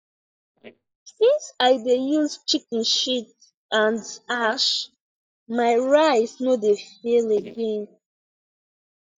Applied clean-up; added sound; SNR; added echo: neural mask model DeepFilterNet 3.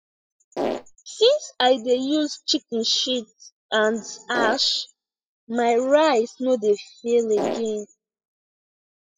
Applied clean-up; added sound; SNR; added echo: classical method spectral subtraction.